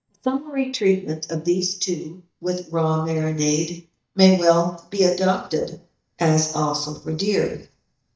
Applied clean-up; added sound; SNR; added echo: neural mask model DeepFilterNet 3.